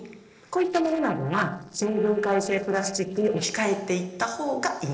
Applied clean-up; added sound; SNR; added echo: neural separator model SepFormer DNS4.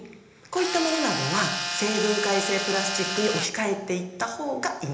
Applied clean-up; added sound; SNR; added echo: none; Tools; 2 dB; reverberation time 1.0 s.